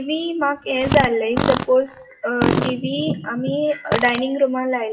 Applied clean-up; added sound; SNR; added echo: classical method WPE with log-MMSE.